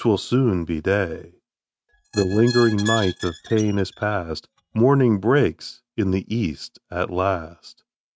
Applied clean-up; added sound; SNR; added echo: neural mask model RNNoise.